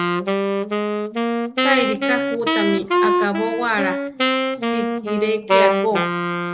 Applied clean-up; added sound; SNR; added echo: none; Wind instrument, woodwind instrument; -5 dB; none.